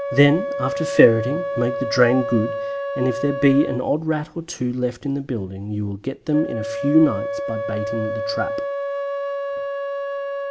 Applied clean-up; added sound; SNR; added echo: none; Wind instrument, woodwind instrument; 5 dB; none.